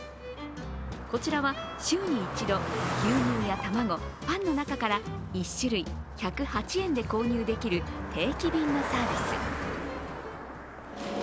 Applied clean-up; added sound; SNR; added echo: none; Car passing by; 6 dB; none.